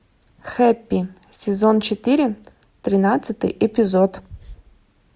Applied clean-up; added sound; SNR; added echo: none; none; none; none.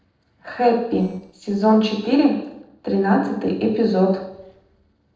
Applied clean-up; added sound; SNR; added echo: neural separator model SepFormer DNS4.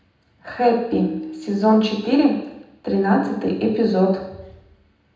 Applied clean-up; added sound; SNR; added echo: none; Tabla; 13 dB; reverberation time 0.8 s.